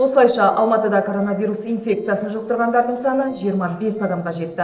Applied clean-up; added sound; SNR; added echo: neural separator model SepFormer DNS4.